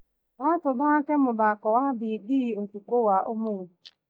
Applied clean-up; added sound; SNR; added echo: neural mask model DeepFilterNet 3.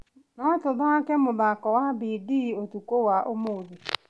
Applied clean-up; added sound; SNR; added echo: none; none; none; none.